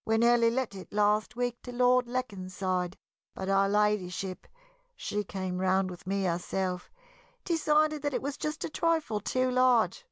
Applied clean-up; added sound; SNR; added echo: none; none; none; none.